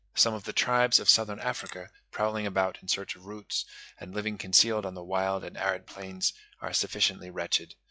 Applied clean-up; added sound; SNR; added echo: classical method log-MMSE.